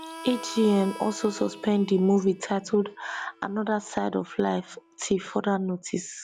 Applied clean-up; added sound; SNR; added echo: none; Harmonica; 19 dB; none.